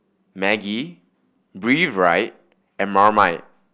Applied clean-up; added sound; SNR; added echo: none; none; none; none.